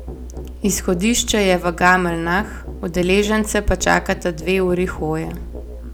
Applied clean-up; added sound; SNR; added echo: none; Musical instrument; 12 dB; none.